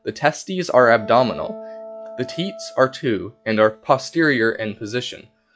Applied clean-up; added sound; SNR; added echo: classical method log-MMSE.